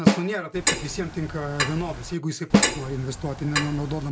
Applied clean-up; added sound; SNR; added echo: none; Clock + Snare drum; -3 dB; none.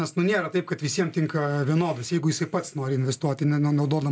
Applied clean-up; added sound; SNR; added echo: none; none; none; none.